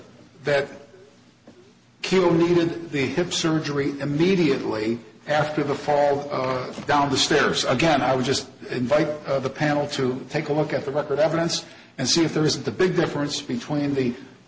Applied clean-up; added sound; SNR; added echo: none; none; none; none.